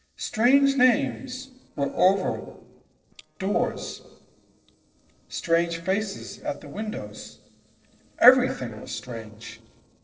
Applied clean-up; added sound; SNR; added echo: neural separator model SepFormer DNS4.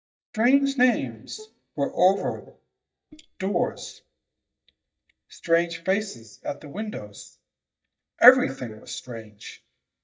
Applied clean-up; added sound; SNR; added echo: neural mask model DeepFilterNet 3.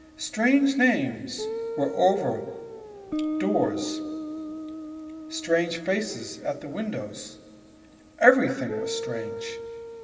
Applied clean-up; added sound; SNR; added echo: none; Guitar; 8 dB; reverberation time 2.5 s.